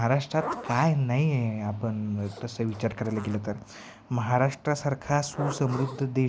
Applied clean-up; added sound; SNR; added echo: none; Zipper (clothing); 15 dB; none.